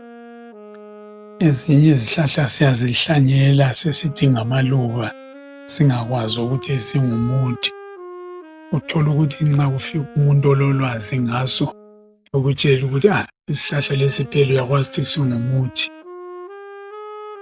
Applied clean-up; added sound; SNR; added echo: none; Wind instrument, woodwind instrument; 19 dB; none.